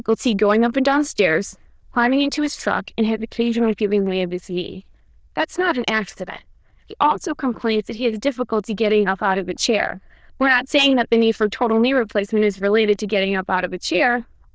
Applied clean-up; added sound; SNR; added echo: neural diffusion model UNIVERSE++.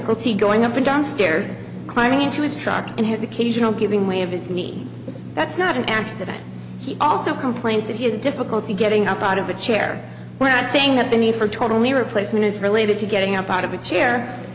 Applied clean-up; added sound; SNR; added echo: none; none; none; none.